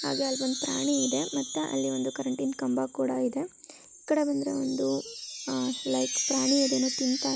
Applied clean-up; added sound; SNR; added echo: none; Wind chime; 7 dB; none.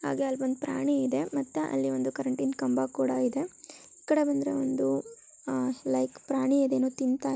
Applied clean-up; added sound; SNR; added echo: none; none; none; none.